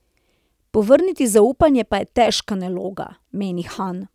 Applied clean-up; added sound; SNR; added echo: none; none; none; none.